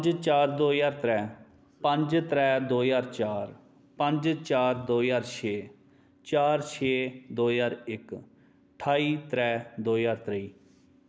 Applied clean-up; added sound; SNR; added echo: none; none; none; none.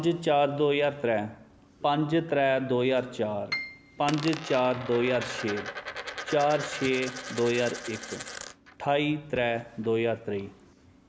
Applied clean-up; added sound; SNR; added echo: none; Piano + Coin (dropping); 13 dB; none.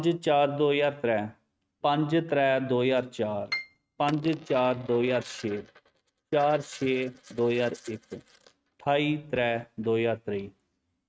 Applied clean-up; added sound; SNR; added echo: neural mask model RNNoise.